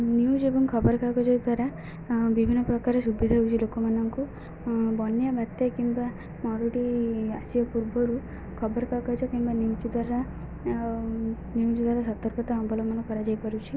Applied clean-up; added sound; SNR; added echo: none; none; none; none.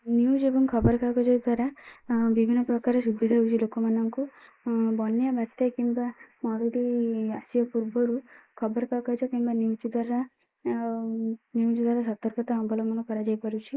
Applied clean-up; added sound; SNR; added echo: neural mask model Resemble Enhance denoiser.